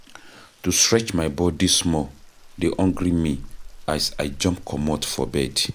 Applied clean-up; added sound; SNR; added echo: none; Rain; 17 dB; none.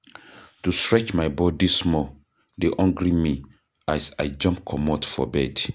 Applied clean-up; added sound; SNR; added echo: none; none; none; none.